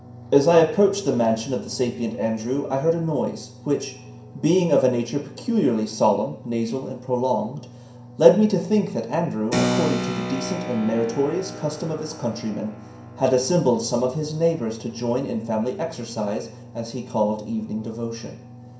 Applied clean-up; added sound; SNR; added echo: none; Keyboard (musical); 13 dB; reverberation time 0.5 s.